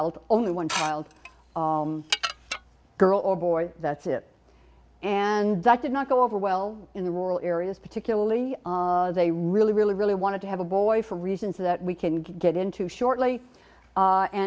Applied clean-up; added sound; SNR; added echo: none; Dishes, pots, and pans / Glass; 8 dB; none.